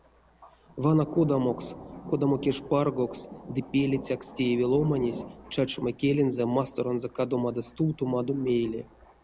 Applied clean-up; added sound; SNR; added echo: none; Thunder; 17 dB; none.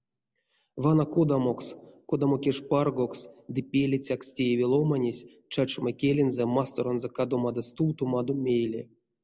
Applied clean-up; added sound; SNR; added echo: none; none; none; none.